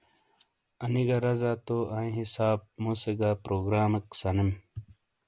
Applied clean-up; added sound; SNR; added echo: none; none; none; none.